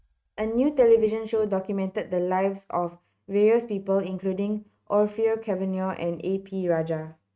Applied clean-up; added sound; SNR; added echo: neural mask model RNNoise.